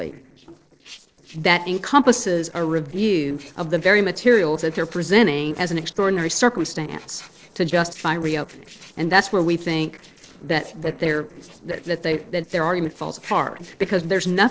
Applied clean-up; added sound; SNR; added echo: neural separator model SepFormer DNS4.